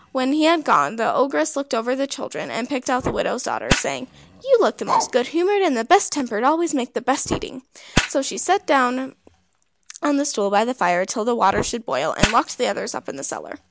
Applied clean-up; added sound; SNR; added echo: none; Bark + Fire; 10 dB; none.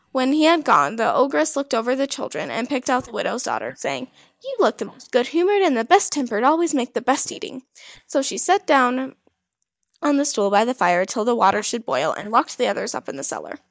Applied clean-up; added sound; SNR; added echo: neural mask model DeepFilterNet 3.